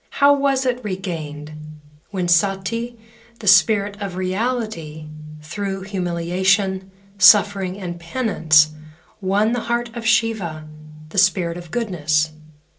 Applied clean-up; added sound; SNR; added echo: none; none; none; reverberation time 0.2 s.